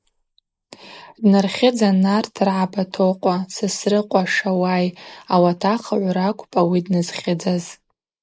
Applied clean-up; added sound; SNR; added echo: neural mask model Resemble Enhance denoiser.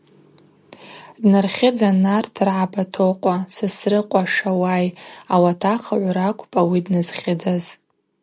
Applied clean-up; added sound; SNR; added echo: none; none; none; none.